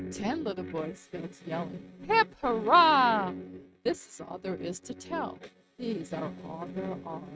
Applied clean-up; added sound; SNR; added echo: neural mask model RNNoise.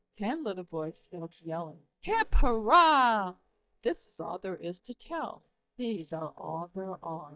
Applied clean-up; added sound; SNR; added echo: neural mask model DeepFilterNet 3.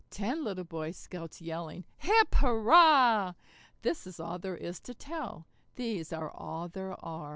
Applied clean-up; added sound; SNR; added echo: none; none; none; none.